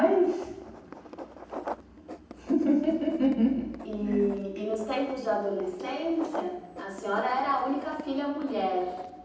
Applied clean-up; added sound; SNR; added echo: none; Writing; 14 dB; reverberation time 0.9 s.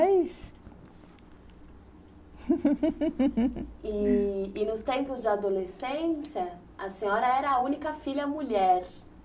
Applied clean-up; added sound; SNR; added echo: none; none; none; none.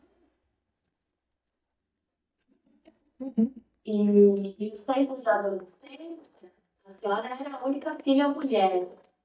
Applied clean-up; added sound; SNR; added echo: neural mask model DeepFilterNet 3.